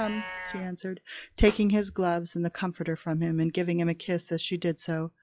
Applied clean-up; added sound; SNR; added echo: classical method log-MMSE.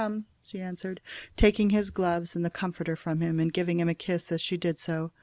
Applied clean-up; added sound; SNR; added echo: none; none; none; none.